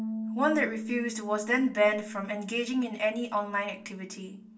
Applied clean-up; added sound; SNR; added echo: none; Bass guitar; 9 dB; reverberation time 0.3 s.